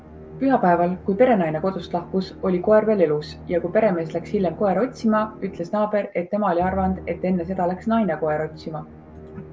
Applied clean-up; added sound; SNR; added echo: none; Musical instrument; 17 dB; none.